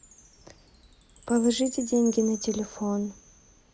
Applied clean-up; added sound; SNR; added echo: none; Chime; 15 dB; none.